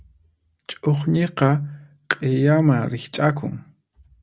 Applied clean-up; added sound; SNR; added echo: none; none; none; none.